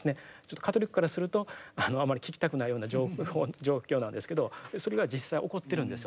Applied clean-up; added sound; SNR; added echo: none; none; none; none.